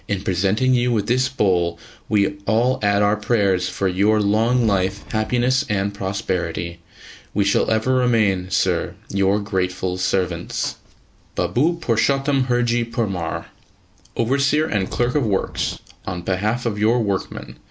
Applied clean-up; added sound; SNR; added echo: none; Wind; 13 dB; none.